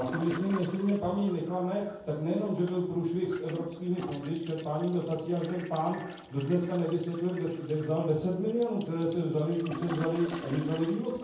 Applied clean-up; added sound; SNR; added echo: none; Toilet flush; 15 dB; reverberation time 0.9 s.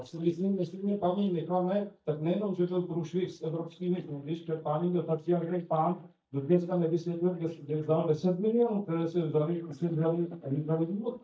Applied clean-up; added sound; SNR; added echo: neural mask model DeepFilterNet 3.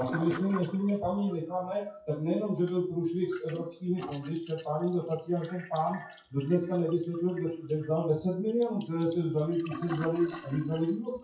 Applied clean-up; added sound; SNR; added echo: classical method WPE with log-MMSE.